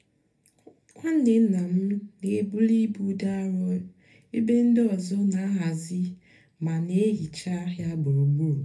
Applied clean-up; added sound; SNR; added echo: none; none; none; reverberation time 0.3 s.